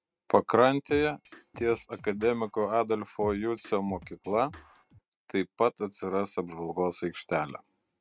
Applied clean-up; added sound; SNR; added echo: neural mask model RNNoise.